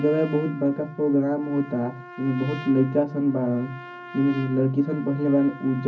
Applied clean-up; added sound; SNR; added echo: none; Trumpet; 18 dB; reverberation time 0.4 s.